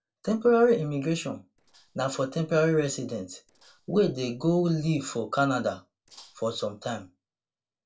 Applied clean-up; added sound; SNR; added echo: neural separator model SepFormer DNS4.